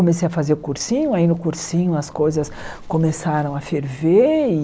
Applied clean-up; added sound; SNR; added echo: none; none; none; none.